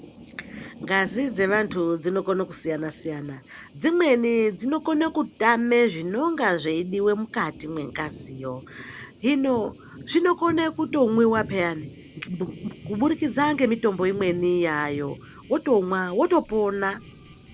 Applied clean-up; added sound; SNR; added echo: none; Thunder; 16 dB; none.